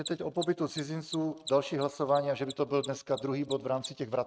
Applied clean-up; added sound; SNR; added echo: neural mask model RNNoise.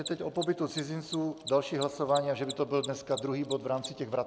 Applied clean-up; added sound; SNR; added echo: none; Mechanisms; 14 dB; none.